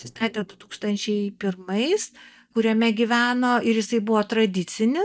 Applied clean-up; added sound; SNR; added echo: neural mask model DeepFilterNet 3.